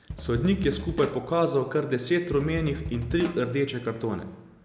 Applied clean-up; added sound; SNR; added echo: none; Drum kit; 12 dB; none.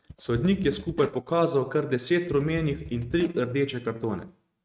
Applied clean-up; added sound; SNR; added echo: neural mask model RNNoise.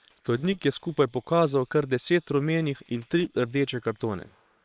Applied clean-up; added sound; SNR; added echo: neural separator model SepFormer WHAM!.